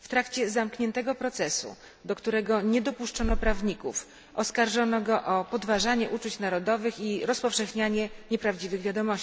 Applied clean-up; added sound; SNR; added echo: none; none; none; none.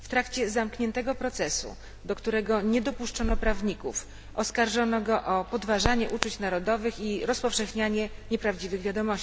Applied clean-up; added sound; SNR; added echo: none; Crackle; 12 dB; none.